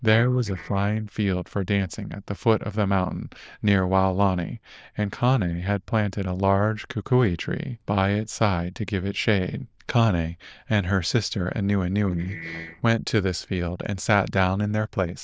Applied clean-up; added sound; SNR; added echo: neural diffusion model UNIVERSE++.